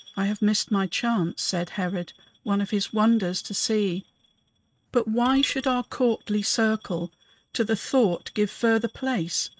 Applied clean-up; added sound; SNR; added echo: neural mask model RNNoise.